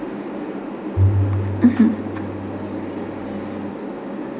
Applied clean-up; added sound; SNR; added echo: none; Bowed string instrument; 0 dB; none.